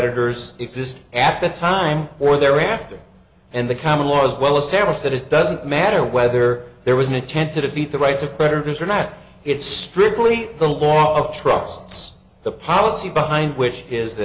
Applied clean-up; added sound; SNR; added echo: none; none; none; none.